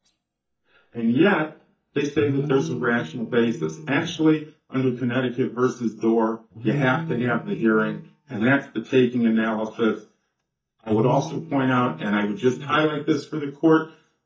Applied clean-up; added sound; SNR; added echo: neural mask model DeepFilterNet 3.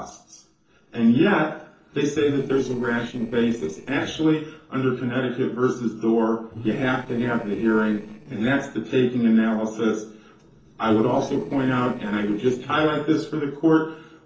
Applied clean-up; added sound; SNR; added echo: neural separator model SepFormer DNS4.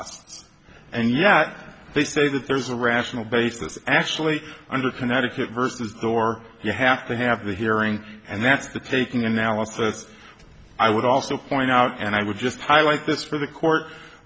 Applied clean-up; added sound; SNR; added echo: none; none; none; none.